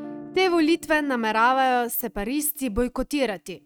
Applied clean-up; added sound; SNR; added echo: neural mask model RNNoise.